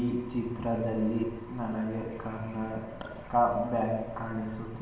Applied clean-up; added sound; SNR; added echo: none; none; none; reverberation time 1.1 s.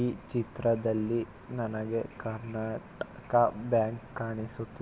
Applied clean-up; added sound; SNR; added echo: none; none; none; none.